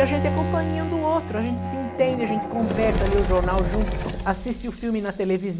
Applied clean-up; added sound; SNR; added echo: none; Fire + Bowed string instrument; 2 dB; none.